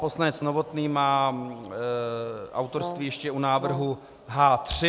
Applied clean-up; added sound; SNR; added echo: none; Brass instrument; 11 dB; none.